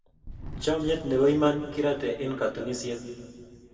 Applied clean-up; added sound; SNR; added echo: none; Thunder; 16 dB; reverberation time 1.8 s.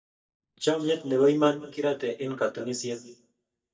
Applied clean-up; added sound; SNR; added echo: neural mask model DeepFilterNet 3.